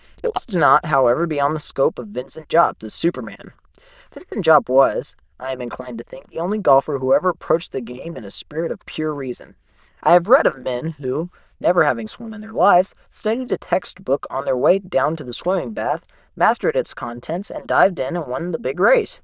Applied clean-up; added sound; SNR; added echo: neural diffusion model UNIVERSE++.